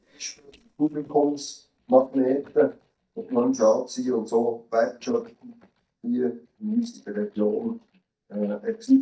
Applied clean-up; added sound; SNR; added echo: neural mask model DeepFilterNet 3.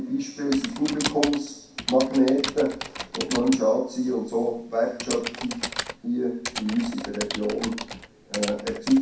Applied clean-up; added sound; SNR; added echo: none; Typing; 9 dB; reverberation time 0.6 s.